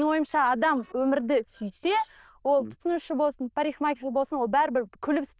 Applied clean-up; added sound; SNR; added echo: neural diffusion model UNIVERSE++.